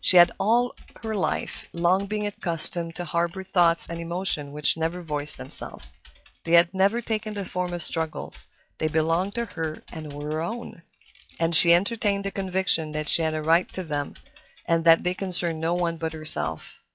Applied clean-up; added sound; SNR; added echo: classical method log-MMSE.